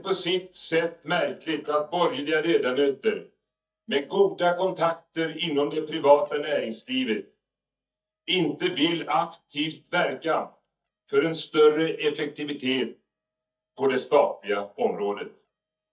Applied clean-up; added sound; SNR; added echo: neural mask model DeepFilterNet 3.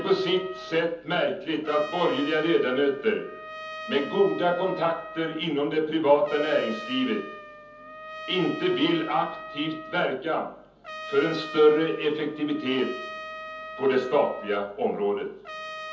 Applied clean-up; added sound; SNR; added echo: none; Trumpet; 13 dB; reverberation time 0.7 s.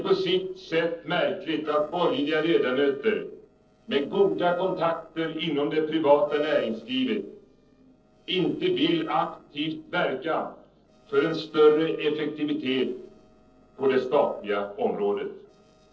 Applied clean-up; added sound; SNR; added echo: neural separator model SepFormer DNS4.